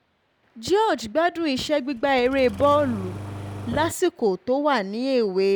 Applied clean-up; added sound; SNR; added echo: none; Engine starting; 13 dB; none.